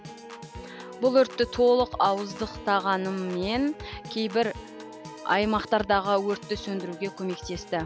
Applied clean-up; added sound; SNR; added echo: none; Piano / Organ; 14 dB; none.